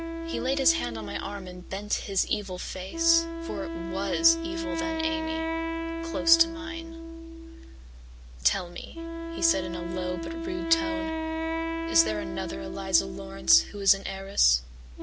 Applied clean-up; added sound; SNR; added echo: none; Wind instrument, woodwind instrument; 4 dB; none.